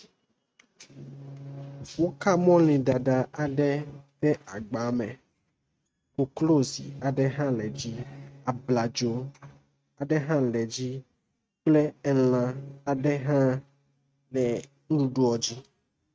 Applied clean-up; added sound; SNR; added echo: neural mask model RNNoise.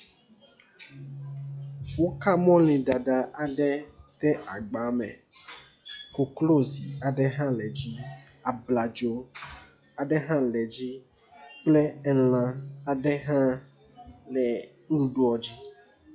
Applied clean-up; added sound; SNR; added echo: classical method log-MMSE.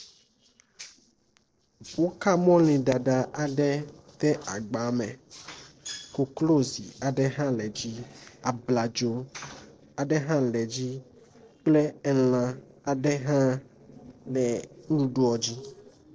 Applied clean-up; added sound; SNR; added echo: neural separator model SepFormer DNS4.